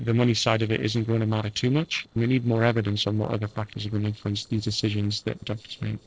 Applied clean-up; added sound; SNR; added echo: neural separator model SepFormer DNS4.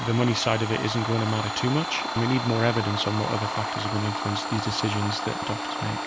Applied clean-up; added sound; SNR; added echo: none; Domestic sounds, home sounds; 4 dB; none.